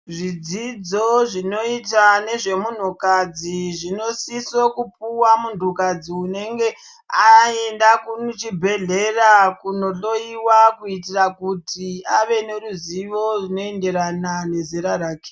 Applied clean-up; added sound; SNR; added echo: none; none; none; none.